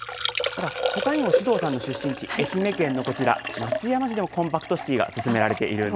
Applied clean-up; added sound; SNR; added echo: none; Liquid; 4 dB; none.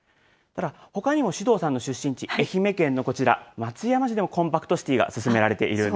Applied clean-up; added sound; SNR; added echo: none; none; none; none.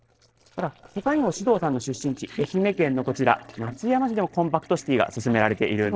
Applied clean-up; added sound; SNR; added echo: neural separator model SepFormer DNS4.